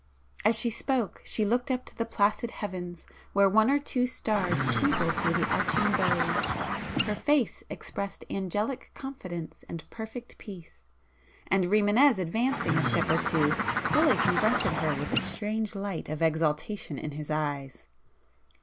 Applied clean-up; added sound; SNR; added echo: none; Bird; -1 dB; none.